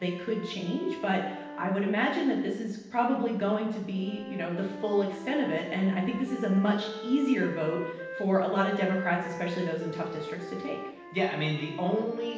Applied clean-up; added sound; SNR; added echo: none; Wind instrument, woodwind instrument; 12 dB; reverberation time 0.9 s.